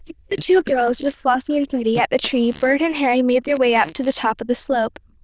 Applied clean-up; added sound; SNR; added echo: neural diffusion model UNIVERSE++.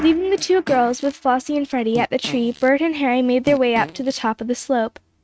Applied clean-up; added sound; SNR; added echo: neural mask model RNNoise.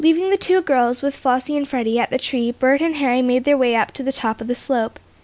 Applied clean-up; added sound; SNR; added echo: none; none; none; none.